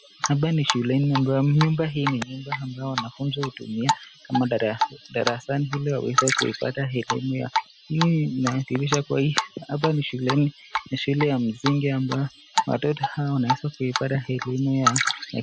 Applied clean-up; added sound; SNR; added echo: none; Drip; 6 dB; none.